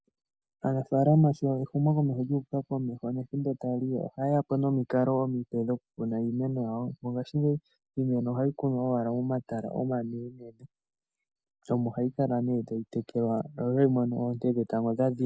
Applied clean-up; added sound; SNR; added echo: none; none; none; none.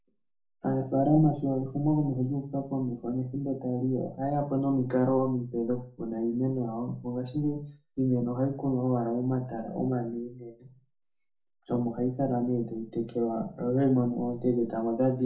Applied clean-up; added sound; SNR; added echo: none; none; none; reverberation time 0.3 s.